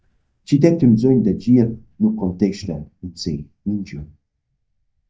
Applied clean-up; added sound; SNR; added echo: neural mask model DeepFilterNet 3.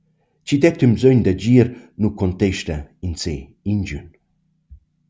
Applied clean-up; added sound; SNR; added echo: none; none; none; none.